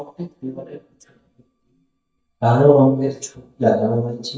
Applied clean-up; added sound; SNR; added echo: neural mask model DeepFilterNet 3.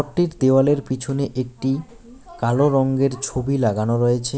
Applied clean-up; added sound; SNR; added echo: none; none; none; none.